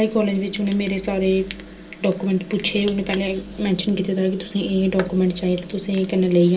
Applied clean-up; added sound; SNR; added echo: none; none; none; reverberation time 0.2 s.